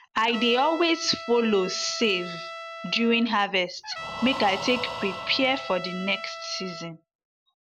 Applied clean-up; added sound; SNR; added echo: none; Breathing + Trumpet; 11 dB; none.